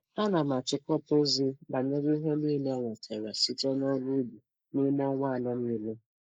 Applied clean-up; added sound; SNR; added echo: neural mask model Resemble Enhance denoiser.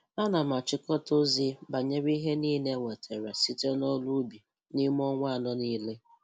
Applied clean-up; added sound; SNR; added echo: none; none; none; none.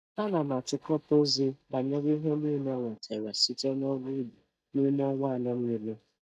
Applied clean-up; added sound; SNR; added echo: neural mask model DeepFilterNet 3.